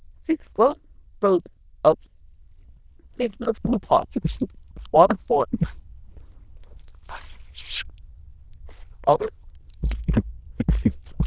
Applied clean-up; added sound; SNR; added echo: neural diffusion model UNIVERSE++.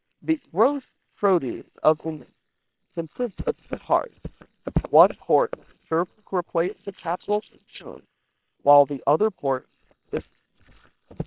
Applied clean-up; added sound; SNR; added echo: neural separator model SepFormer WHAM!.